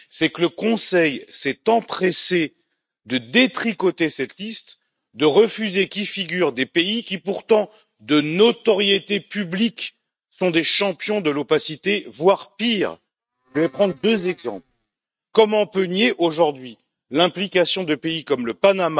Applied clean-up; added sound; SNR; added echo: neural mask model RNNoise.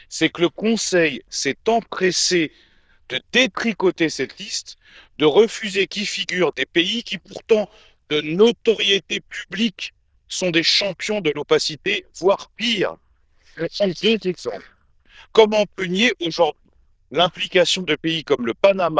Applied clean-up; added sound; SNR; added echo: neural diffusion model UNIVERSE++.